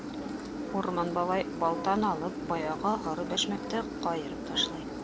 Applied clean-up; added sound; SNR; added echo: none; Engine; 5 dB; none.